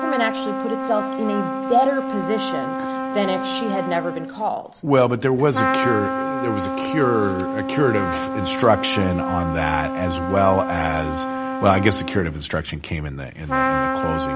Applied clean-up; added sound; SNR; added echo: none; Trumpet; 3 dB; none.